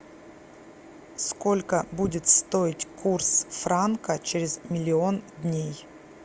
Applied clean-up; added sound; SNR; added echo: none; none; none; none.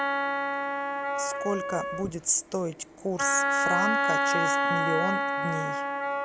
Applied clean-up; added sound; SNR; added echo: none; Wind instrument, woodwind instrument; -4 dB; none.